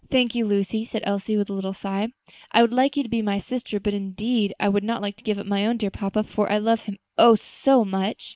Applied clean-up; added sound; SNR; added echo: neural mask model Resemble Enhance denoiser.